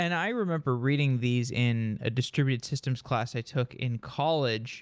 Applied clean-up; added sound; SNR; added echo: none; none; none; none.